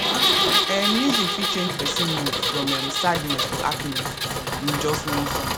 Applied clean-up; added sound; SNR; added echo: none; Engine; -4 dB; none.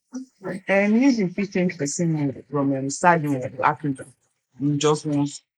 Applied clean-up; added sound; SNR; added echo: neural mask model Resemble Enhance denoiser.